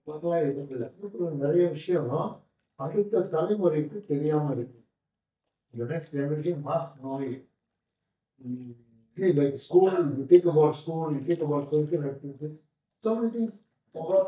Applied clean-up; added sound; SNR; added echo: neural mask model DeepFilterNet 3.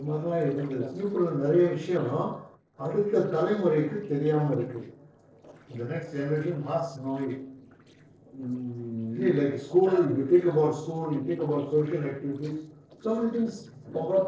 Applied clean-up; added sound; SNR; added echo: neural separator model SepFormer DNS4.